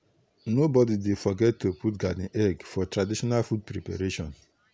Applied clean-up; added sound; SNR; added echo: none; none; none; none.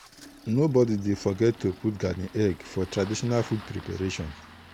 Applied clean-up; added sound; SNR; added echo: none; Engine starting; 19 dB; none.